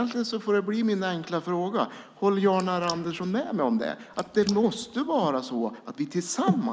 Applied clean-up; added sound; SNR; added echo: neural mask model Resemble Enhance denoiser.